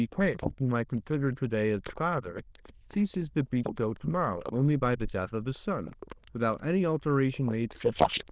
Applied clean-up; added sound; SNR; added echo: neural diffusion model UNIVERSE++.